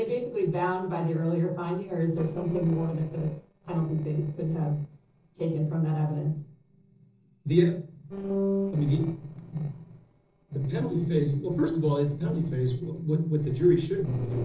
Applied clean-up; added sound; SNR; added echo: neural separator model SepFormer DNS4.